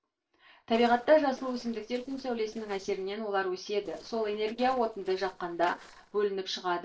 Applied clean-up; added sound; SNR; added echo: neural separator model SepFormer DNS4.